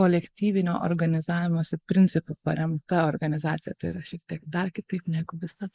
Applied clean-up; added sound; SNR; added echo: neural mask model Resemble Enhance denoiser.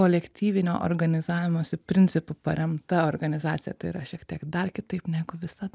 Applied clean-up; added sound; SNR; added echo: none; none; none; none.